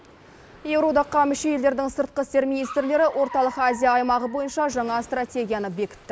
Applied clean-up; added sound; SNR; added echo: none; Car; 20 dB; none.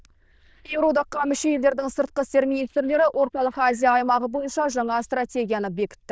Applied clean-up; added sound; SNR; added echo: neural diffusion model UNIVERSE++.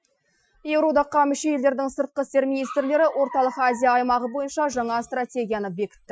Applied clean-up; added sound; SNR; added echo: classical method Wiener filter.